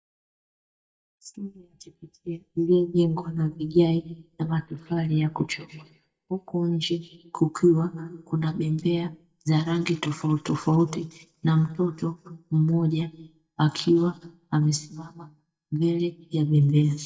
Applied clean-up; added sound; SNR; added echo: neural mask model DeepFilterNet 3.